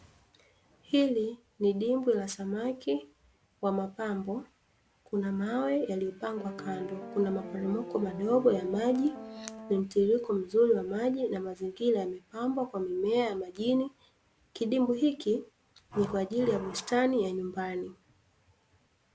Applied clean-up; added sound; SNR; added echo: none; Piano; 12 dB; none.